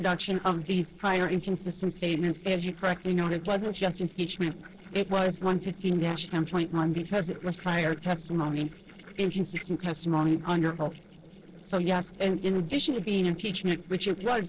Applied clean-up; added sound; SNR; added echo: neural separator model SepFormer DNS4.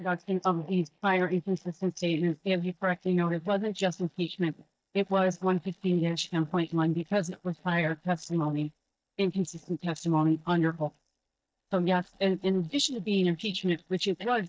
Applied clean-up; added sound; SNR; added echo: neural mask model DeepFilterNet 3.